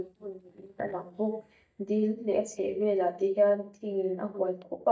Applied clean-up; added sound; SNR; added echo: neural mask model DeepFilterNet 3.